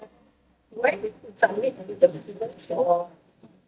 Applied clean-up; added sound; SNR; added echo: neural mask model DeepFilterNet 3.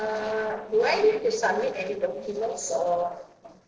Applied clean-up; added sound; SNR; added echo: neural separator model SepFormer DNS4.